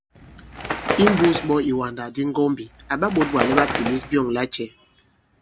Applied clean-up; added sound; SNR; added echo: none; Bird; 5 dB; none.